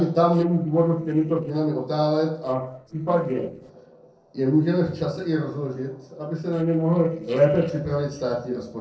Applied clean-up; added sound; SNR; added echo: neural separator model SepFormer DNS4.